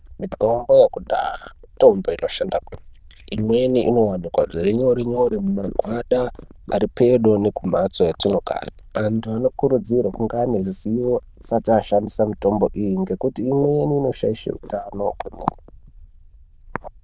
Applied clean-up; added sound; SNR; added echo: neural diffusion model UNIVERSE++.